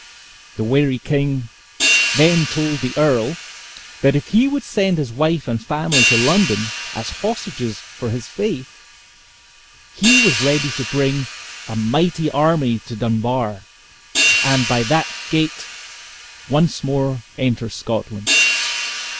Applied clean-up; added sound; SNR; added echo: none; Hi-hat; 4 dB; none.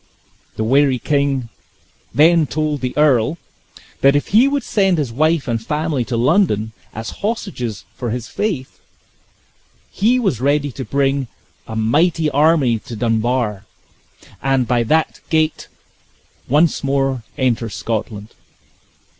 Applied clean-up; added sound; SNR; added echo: none; none; none; none.